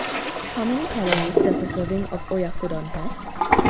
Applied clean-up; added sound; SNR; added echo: none; Toilet flush; -3 dB; none.